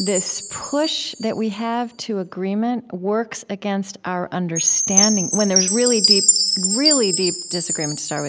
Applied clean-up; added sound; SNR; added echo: none; Chime; -1 dB; none.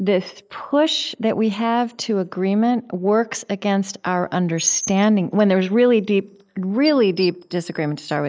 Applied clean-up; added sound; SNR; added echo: neural mask model DeepFilterNet 3.